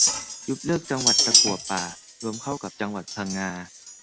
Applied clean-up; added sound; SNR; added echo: none; Chink, clink; -5 dB; none.